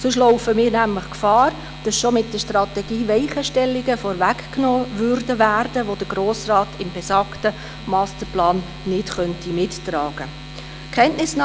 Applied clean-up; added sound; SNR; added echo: none; none; none; none.